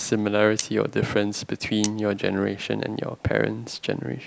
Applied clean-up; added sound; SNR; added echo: none; Cutlery, silverware; 15 dB; none.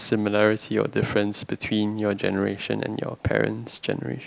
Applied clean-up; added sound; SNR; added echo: none; none; none; none.